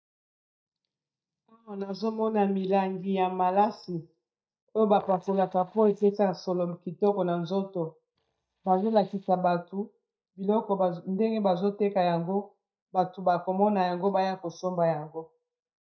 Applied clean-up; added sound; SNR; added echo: neural mask model DeepFilterNet 3.